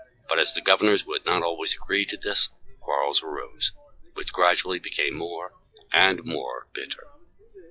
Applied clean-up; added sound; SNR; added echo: classical method log-MMSE.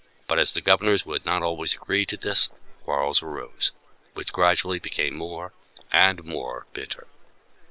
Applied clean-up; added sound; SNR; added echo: neural separator model SepFormer WHAM!.